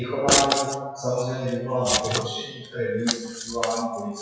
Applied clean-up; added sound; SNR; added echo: classical method WPE with log-MMSE.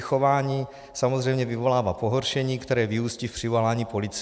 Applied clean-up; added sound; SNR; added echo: none; none; none; none.